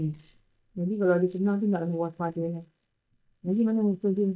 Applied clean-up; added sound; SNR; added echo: neural mask model DeepFilterNet 3.